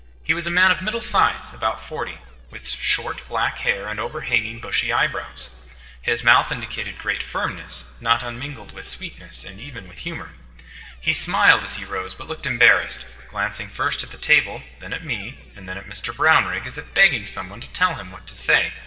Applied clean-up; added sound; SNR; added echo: neural separator model SepFormer DNS4.